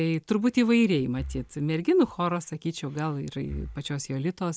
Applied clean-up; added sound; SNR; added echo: none; Breathing; 18 dB; none.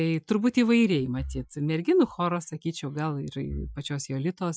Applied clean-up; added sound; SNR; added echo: classical method Wiener filter.